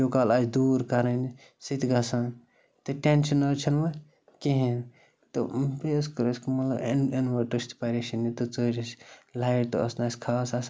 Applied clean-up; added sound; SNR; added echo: none; none; none; none.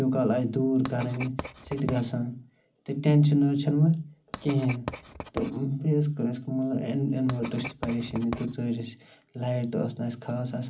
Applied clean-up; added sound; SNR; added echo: none; Writing; 14 dB; reverberation time 0.4 s.